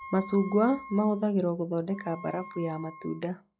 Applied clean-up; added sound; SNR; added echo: classical method log-MMSE.